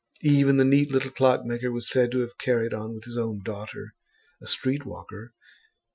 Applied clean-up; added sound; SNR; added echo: classical method Wiener filter.